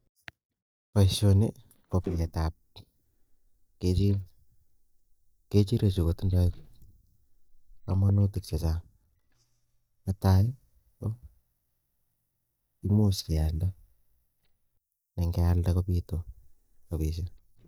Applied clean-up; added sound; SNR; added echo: neural mask model DeepFilterNet 3.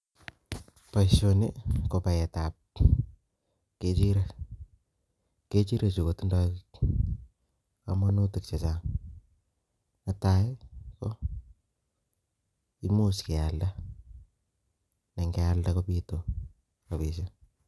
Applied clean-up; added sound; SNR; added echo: none; none; none; none.